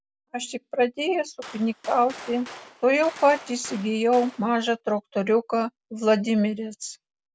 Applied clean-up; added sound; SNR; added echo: none; Gunshot, gunfire; 18 dB; none.